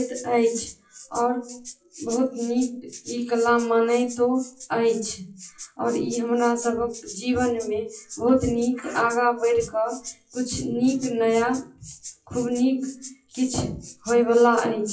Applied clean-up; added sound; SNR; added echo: classical method WPE with log-MMSE.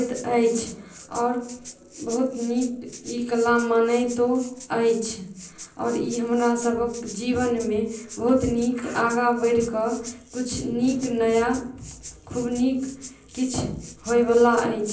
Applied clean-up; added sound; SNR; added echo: none; Rattle (instrument); 19 dB; reverberation time 0.6 s.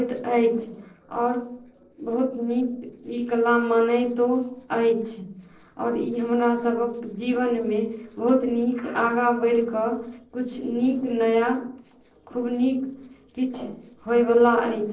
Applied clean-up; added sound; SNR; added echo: neural separator model SepFormer DNS4.